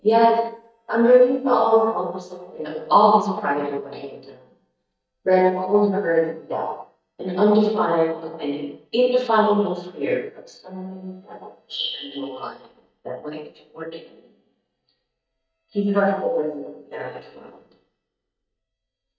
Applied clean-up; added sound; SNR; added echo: neural mask model DeepFilterNet 3.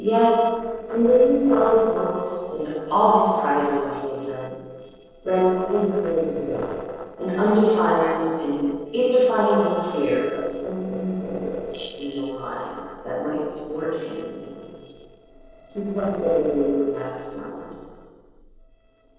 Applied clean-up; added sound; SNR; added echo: neural separator model SepFormer DNS4.